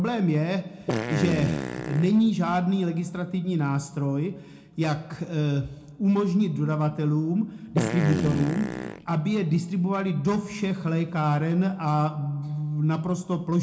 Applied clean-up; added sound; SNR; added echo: none; Fart; 4 dB; reverberation time 0.3 s.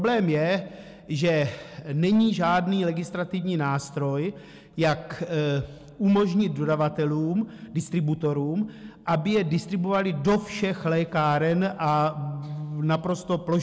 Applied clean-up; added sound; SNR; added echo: none; none; none; none.